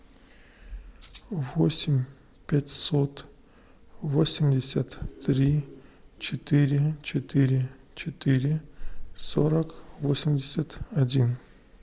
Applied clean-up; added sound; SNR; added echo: none; Rattle (instrument); 20 dB; none.